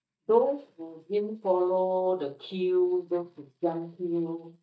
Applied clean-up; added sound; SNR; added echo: neural mask model DeepFilterNet 3.